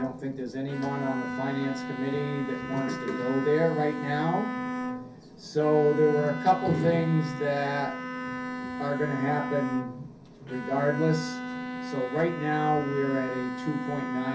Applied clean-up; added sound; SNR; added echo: none; Bowed string instrument; 6 dB; reverberation time 0.3 s.